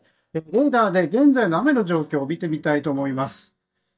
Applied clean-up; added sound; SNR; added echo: neural mask model DeepFilterNet 3.